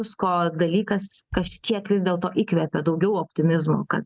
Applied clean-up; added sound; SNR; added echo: neural mask model DeepFilterNet 3.